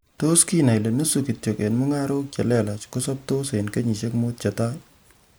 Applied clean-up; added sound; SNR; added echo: none; none; none; none.